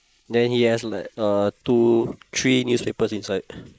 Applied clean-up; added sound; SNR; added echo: neural mask model Resemble Enhance denoiser.